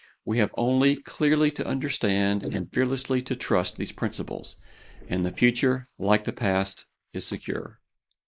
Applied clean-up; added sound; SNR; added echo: neural mask model Resemble Enhance denoiser.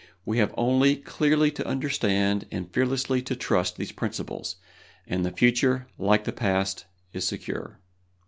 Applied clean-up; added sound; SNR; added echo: none; none; none; none.